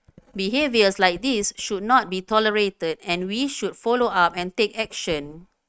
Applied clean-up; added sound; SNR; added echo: neural mask model RNNoise.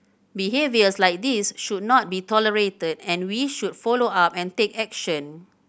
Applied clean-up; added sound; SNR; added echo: none; none; none; none.